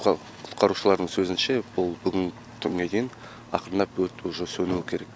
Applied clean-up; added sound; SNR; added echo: none; none; none; none.